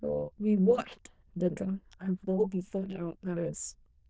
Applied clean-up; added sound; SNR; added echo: neural diffusion model UNIVERSE++.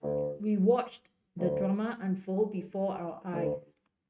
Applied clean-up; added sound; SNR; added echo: neural mask model RNNoise.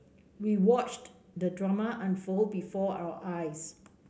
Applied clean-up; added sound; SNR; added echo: none; none; none; none.